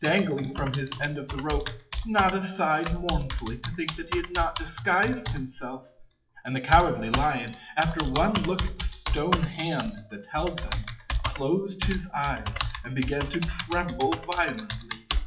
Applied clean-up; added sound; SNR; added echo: classical method WPE with log-MMSE.